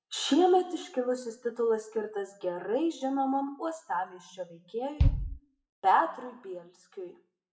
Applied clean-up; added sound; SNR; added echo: classical method WPE with log-MMSE.